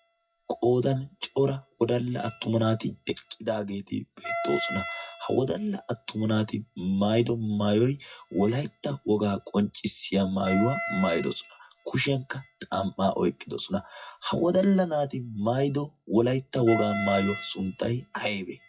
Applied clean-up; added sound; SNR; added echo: classical method WPE with log-MMSE.